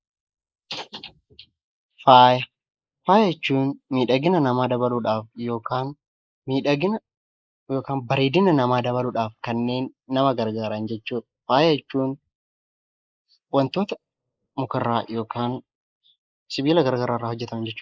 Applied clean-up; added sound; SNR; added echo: neural mask model Resemble Enhance denoiser.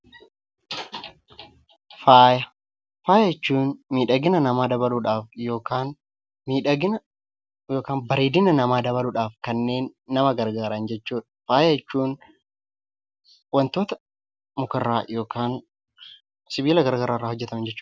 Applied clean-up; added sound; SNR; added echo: none; none; none; none.